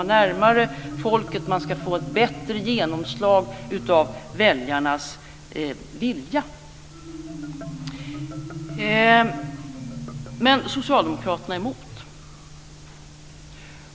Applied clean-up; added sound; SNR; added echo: none; Marimba, xylophone; 12 dB; none.